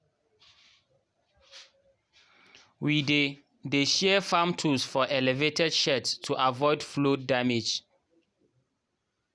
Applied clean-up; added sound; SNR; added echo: none; none; none; none.